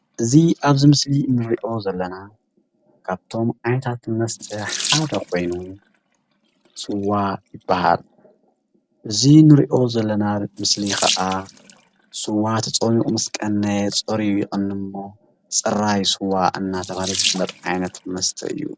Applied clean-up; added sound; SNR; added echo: none; Sink (filling or washing) / Water tap, faucet; 13 dB; none.